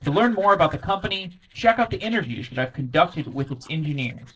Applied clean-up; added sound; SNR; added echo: neural separator model SepFormer DNS4.